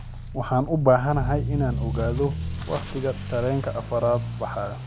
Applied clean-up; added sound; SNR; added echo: none; Accelerating, revving, vroom / Motor vehicle (road); 5 dB; none.